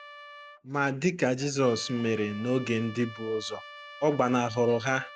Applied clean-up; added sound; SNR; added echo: none; Trumpet; 18 dB; none.